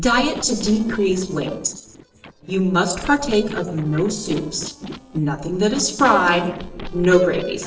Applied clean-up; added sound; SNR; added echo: neural separator model SepFormer DNS4.